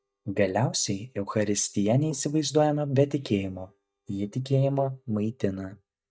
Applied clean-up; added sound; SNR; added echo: neural mask model DeepFilterNet 3.